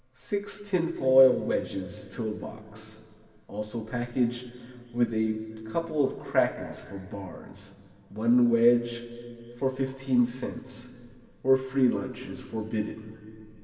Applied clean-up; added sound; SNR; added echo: none; none; none; reverberation time 2.7 s.